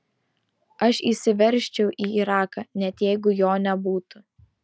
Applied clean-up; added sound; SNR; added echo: none; none; none; none.